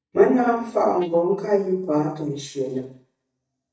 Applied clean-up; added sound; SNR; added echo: neural mask model DeepFilterNet 3.